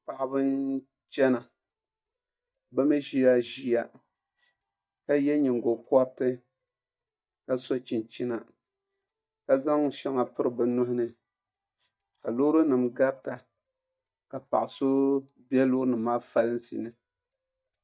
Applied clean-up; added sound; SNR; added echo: neural mask model DeepFilterNet 3.